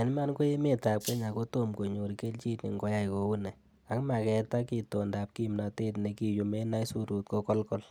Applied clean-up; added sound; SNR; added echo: none; Rattle (instrument); 13 dB; none.